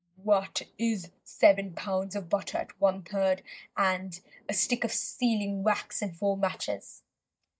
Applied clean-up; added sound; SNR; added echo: neural mask model DeepFilterNet 3.